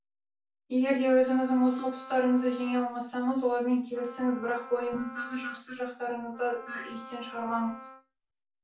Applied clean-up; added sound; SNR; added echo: none; Wind instrument, woodwind instrument; 17 dB; reverberation time 0.3 s.